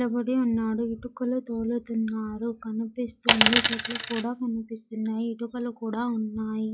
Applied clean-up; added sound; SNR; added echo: classical method log-MMSE.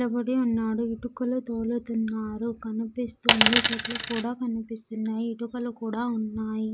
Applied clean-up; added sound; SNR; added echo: none; Coin (dropping); -4 dB; none.